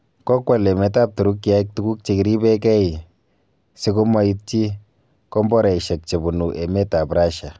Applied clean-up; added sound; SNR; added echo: none; none; none; none.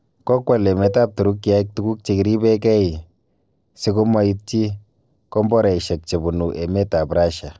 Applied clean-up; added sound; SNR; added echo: neural separator model SepFormer DNS4.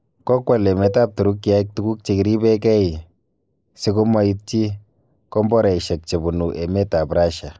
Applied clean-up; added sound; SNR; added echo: neural mask model Resemble Enhance denoiser.